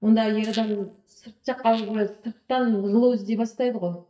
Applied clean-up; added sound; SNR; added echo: neural mask model DeepFilterNet 3.